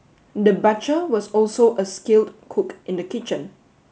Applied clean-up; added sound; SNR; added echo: none; none; none; none.